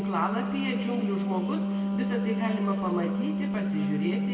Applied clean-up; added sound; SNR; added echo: none; Wind instrument, woodwind instrument; -3 dB; reverberation time 2.1 s.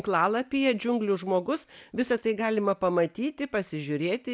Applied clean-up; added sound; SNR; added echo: none; none; none; none.